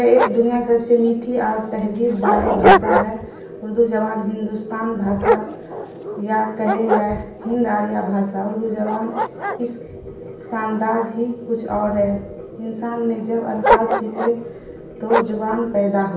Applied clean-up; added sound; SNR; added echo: none; Dog; 3 dB; reverberation time 0.6 s.